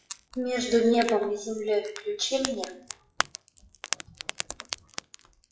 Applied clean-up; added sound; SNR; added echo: classical method WPE with log-MMSE.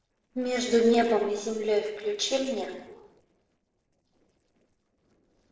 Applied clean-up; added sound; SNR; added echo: neural separator model SepFormer DNS4.